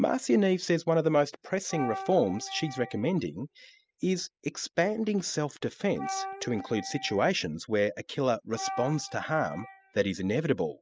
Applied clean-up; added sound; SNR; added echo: classical method spectral subtraction.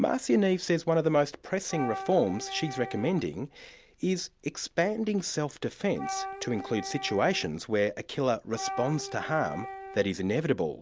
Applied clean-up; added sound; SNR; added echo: none; Wind instrument, woodwind instrument; 11 dB; none.